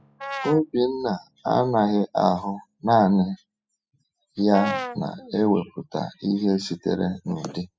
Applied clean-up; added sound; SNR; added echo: classical method spectral subtraction.